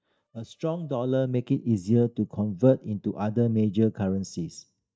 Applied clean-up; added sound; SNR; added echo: neural mask model DeepFilterNet 3.